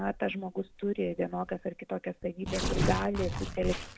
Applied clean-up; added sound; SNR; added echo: none; Tearing; 3 dB; none.